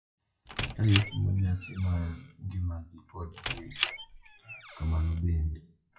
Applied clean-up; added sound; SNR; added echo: classical method WPE with log-MMSE.